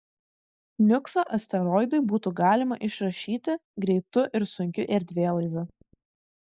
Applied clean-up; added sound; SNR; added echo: neural mask model Resemble Enhance denoiser.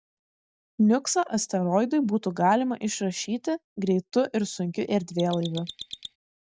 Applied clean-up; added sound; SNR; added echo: none; Mechanisms; 14 dB; none.